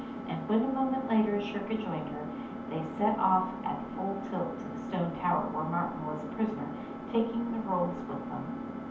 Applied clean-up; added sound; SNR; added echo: none; Engine; 6 dB; reverberation time 0.6 s.